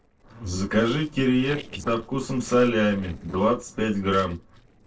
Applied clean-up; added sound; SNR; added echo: neural separator model SepFormer DNS4.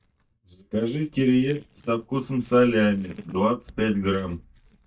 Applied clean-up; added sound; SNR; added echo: neural mask model DeepFilterNet 3.